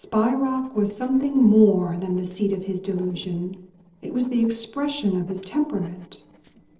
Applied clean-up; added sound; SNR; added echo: neural separator model SepFormer DNS4.